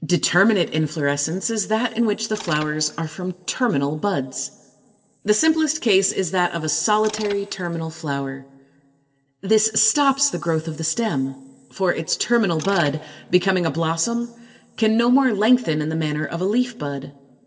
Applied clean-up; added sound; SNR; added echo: neural separator model SepFormer DNS4.